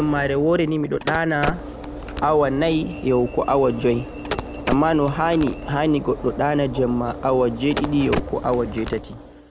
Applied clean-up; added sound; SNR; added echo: none; Alarm / Engine / Train + Telephone; 9 dB; none.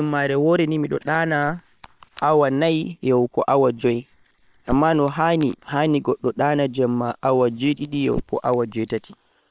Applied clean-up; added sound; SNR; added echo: neural separator model SepFormer WHAM!.